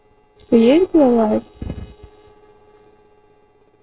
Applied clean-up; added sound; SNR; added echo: neural separator model SepFormer DNS4.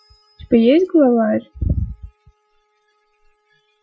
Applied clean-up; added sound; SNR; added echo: classical method Wiener filter.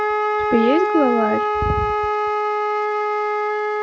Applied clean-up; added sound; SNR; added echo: none; Wind instrument, woodwind instrument; -3 dB; none.